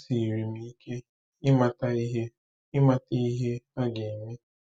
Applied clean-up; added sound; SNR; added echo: none; none; none; none.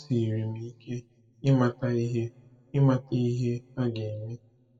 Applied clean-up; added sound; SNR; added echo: none; none; none; reverberation time 1.0 s.